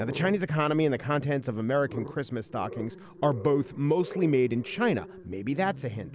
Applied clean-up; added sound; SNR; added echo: none; Growling; 14 dB; none.